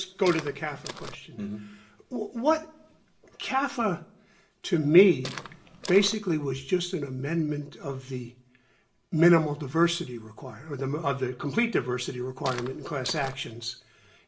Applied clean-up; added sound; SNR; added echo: none; Walk, footsteps; 12 dB; reverberation time 0.4 s.